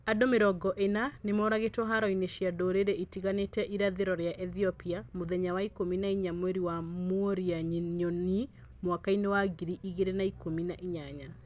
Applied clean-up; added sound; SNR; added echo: none; none; none; none.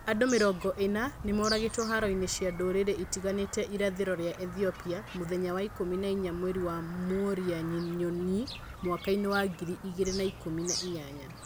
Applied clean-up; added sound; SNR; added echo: none; Bird vocalization, bird call, bird song; 12 dB; none.